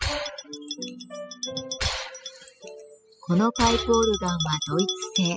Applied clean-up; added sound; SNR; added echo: classical method spectral subtraction.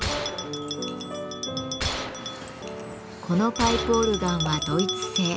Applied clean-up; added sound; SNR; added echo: none; Bell + Gunshot, gunfire; 5 dB; none.